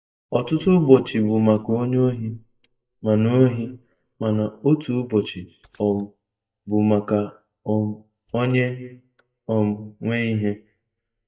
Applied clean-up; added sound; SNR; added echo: neural mask model DeepFilterNet 3.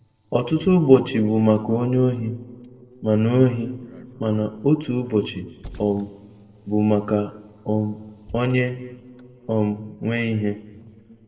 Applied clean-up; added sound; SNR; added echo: neural separator model SepFormer DNS4.